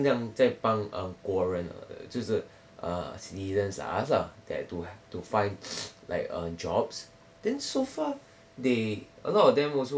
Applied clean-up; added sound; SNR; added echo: none; none; none; none.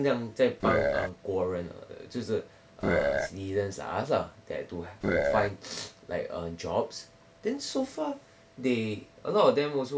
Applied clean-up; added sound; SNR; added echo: none; Burping, eructation; -4 dB; none.